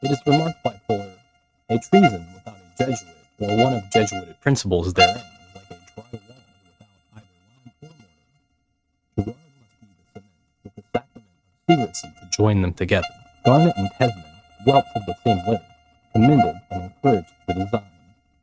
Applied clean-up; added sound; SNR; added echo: neural mask model RNNoise.